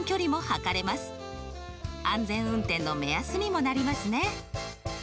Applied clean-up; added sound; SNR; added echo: none; none; none; none.